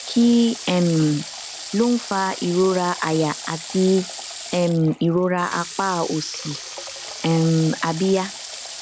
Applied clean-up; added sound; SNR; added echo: none; Water tap, faucet / Water; 13 dB; none.